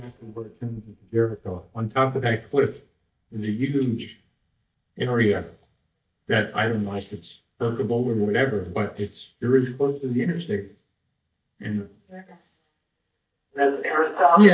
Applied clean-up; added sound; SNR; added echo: neural mask model DeepFilterNet 3.